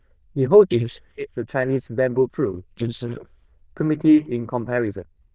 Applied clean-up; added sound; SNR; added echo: neural diffusion model UNIVERSE++.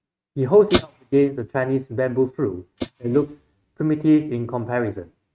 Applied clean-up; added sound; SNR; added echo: neural mask model RNNoise.